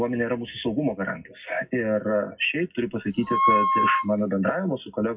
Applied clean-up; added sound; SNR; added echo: classical method WPE with log-MMSE.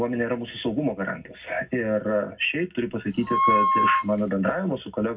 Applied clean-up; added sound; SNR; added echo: none; Wind instrument, woodwind instrument; -3 dB; reverberation time 0.3 s.